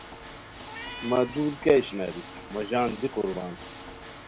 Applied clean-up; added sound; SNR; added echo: none; Meow + Water / Mechanisms; 12 dB; none.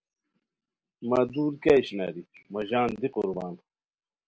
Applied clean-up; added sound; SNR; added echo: none; none; none; none.